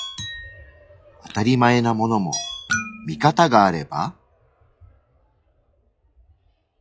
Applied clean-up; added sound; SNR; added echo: classical method log-MMSE.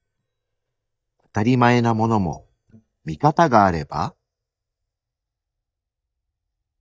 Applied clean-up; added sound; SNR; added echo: neural mask model DeepFilterNet 3.